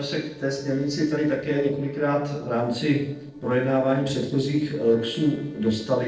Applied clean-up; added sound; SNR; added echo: neural separator model SepFormer DNS4.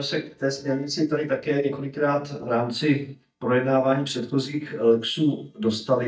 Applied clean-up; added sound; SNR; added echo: neural mask model DeepFilterNet 3.